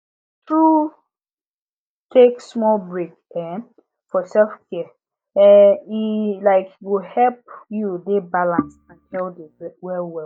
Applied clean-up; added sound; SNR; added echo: neural mask model DeepFilterNet 3.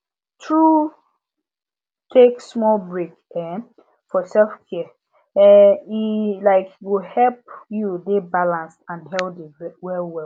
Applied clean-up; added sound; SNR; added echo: none; none; none; none.